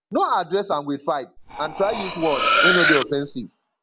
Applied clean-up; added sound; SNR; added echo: none; Cutlery, silverware; -2 dB; none.